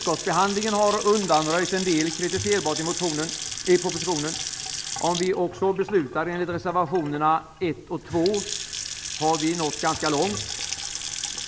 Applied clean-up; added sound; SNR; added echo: none; Sink (filling or washing) / Water tap, faucet / Splash, splatter; 7 dB; none.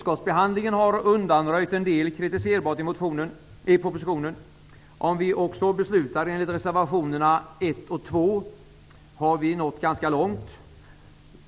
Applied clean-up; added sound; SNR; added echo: none; none; none; none.